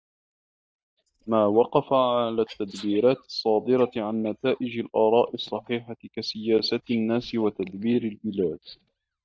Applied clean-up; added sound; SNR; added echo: neural mask model DeepFilterNet 3.